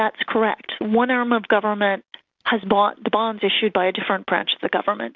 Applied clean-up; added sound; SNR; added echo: none; none; none; none.